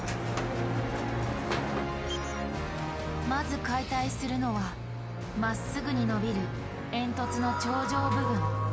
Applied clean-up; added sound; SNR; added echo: none; none; none; none.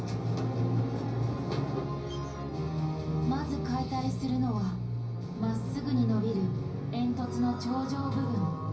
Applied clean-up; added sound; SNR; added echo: none; none; none; reverberation time 0.5 s.